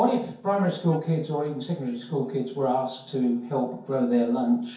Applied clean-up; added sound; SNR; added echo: none; Wind instrument, woodwind instrument; 19 dB; reverberation time 0.6 s.